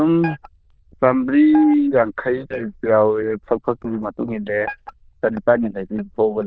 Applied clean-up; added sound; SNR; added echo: neural diffusion model UNIVERSE++.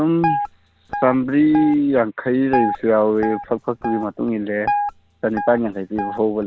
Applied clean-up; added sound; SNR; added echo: none; Guitar; 7 dB; none.